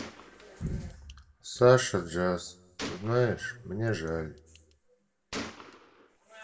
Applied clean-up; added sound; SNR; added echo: none; Gunshot, gunfire; 16 dB; reverberation time 0.8 s.